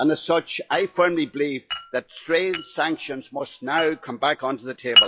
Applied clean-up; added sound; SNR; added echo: classical method log-MMSE.